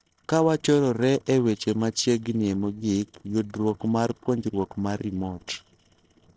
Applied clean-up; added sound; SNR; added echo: neural separator model SepFormer DNS4.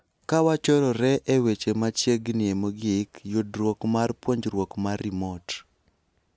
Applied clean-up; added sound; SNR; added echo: none; none; none; none.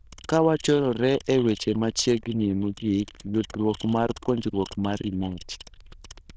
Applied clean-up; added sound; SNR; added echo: neural diffusion model UNIVERSE++.